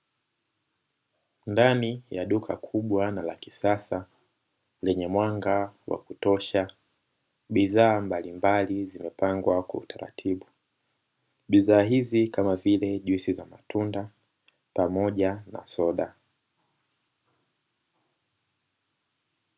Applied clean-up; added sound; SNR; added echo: none; none; none; none.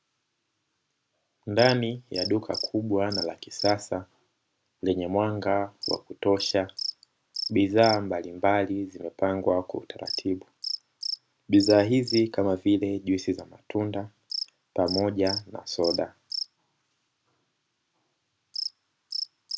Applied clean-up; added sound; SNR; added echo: none; Cricket; 11 dB; none.